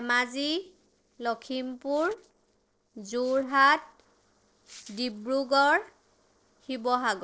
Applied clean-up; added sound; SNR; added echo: neural separator model SepFormer DNS4.